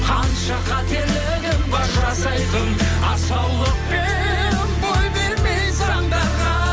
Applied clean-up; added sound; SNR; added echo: none; none; none; none.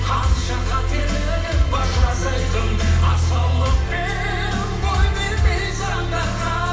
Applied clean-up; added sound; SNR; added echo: none; none; none; reverberation time 0.9 s.